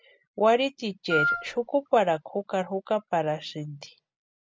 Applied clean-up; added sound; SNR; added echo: none; Wind instrument, woodwind instrument; 0 dB; none.